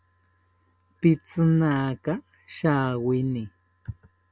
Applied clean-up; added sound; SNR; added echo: none; none; none; none.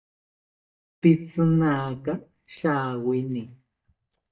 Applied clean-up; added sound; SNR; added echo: neural mask model DeepFilterNet 3.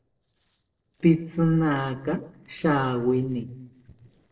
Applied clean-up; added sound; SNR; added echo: neural separator model SepFormer DNS4.